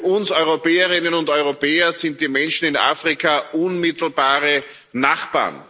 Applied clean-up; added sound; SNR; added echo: none; none; none; none.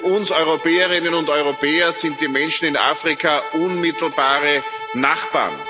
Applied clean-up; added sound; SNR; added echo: none; Bowed string instrument; 11 dB; none.